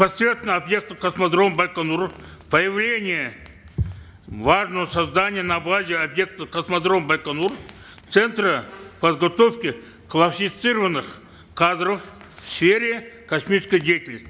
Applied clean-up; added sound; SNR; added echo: none; none; none; none.